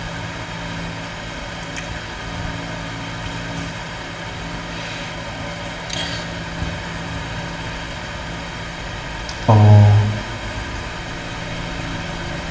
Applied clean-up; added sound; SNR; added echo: none; none; none; reverberation time 1.9 s.